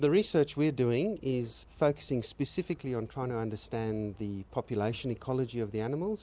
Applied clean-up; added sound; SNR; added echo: none; none; none; none.